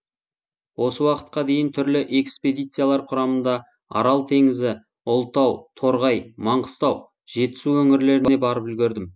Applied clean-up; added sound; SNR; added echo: none; none; none; none.